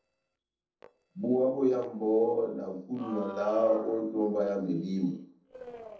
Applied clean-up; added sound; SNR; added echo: neural separator model SepFormer DNS4.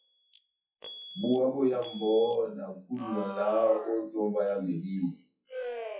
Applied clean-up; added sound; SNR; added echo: classical method WPE with log-MMSE.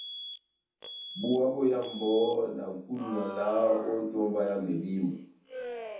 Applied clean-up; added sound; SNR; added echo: none; Alarm; 13 dB; reverberation time 0.7 s.